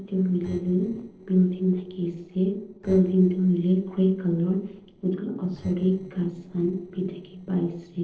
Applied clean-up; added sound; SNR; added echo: neural separator model SepFormer DNS4.